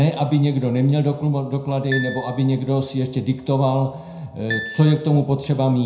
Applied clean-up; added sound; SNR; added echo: none; Piano; 12 dB; reverberation time 0.5 s.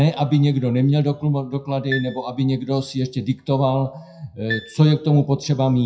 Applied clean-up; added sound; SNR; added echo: classical method WPE with log-MMSE.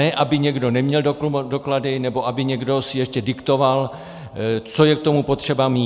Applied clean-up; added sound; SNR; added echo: none; none; none; none.